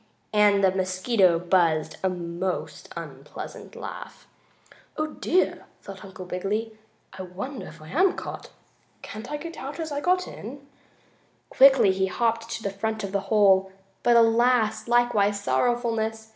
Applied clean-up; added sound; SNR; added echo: none; none; none; none.